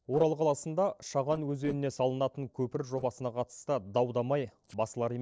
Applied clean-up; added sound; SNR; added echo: neural separator model SepFormer DNS4.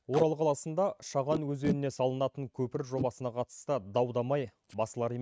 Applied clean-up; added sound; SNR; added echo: neural mask model RNNoise.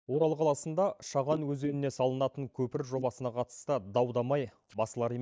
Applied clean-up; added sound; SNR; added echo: neural mask model DeepFilterNet 3.